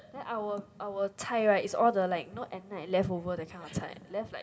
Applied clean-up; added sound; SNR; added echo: none; none; none; reverberation time 1.6 s.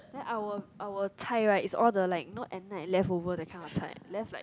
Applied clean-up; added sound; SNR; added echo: none; none; none; none.